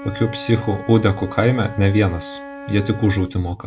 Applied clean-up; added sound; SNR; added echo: none; Wind instrument, woodwind instrument; 15 dB; none.